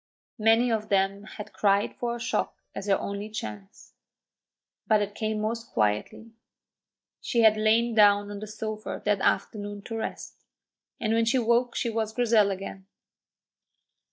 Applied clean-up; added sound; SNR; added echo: neural mask model DeepFilterNet 3.